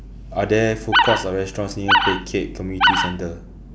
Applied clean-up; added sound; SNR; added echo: none; Animal; -4 dB; none.